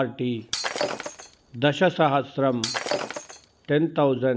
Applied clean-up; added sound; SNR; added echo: none; Shatter; 7 dB; none.